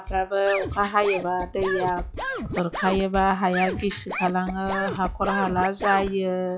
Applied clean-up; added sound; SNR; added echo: classical method log-MMSE.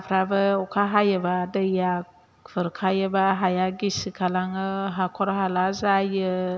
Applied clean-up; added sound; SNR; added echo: none; none; none; none.